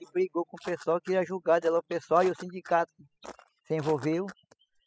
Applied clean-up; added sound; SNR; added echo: classical method spectral subtraction.